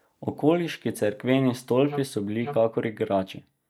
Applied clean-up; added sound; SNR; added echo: neural mask model DeepFilterNet 3.